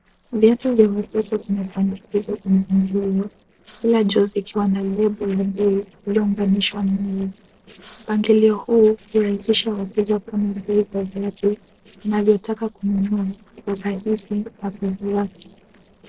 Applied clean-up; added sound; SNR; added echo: neural separator model SepFormer DNS4.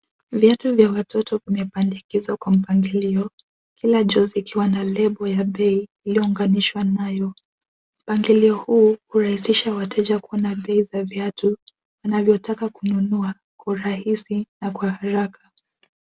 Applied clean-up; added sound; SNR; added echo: none; none; none; none.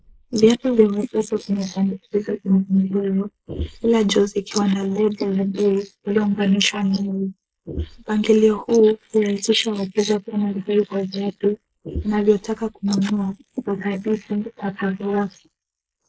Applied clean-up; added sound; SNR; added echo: neural mask model Resemble Enhance denoiser.